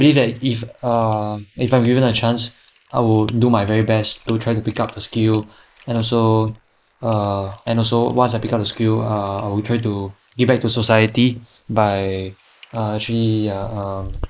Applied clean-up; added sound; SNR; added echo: neural mask model Resemble Enhance denoiser.